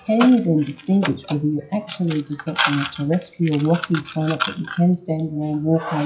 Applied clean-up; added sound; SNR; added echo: classical method WPE with log-MMSE.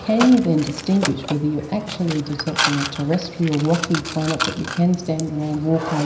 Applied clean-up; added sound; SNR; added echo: none; Mechanisms; 8 dB; reverberation time 0.9 s.